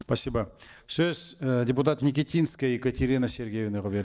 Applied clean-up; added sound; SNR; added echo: neural separator model SepFormer DNS4.